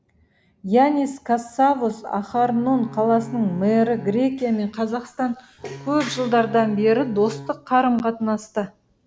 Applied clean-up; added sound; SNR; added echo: none; Bowed string instrument; 17 dB; none.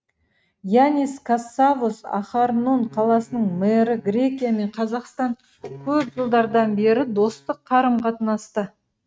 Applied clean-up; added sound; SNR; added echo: neural mask model RNNoise.